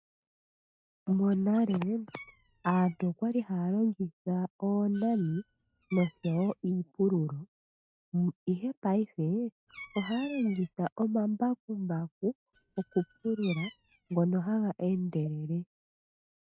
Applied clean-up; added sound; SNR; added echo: neural mask model RNNoise.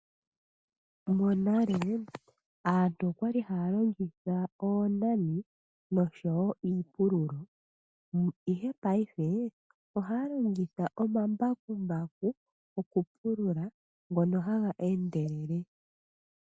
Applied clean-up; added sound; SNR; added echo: none; none; none; none.